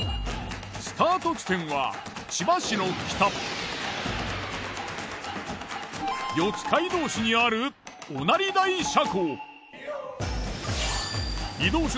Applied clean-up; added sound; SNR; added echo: none; none; none; none.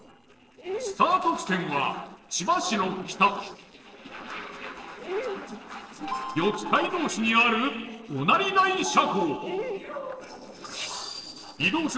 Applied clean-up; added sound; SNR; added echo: neural separator model SepFormer DNS4.